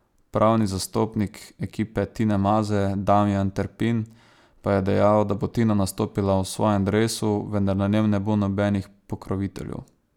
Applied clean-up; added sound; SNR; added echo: none; none; none; none.